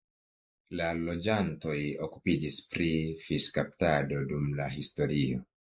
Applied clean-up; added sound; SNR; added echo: neural mask model Resemble Enhance denoiser.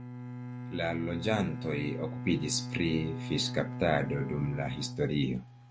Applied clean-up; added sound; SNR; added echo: none; Bowed string instrument; 7 dB; none.